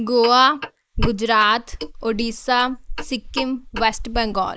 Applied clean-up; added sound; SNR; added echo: neural mask model Resemble Enhance denoiser.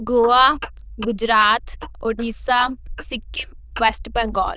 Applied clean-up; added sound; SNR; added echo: neural diffusion model UNIVERSE++.